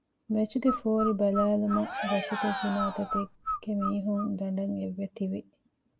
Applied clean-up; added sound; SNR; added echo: none; Cheering + Bird; 5 dB; none.